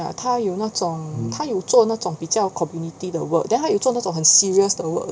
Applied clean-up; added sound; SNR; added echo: none; Brass instrument; 10 dB; none.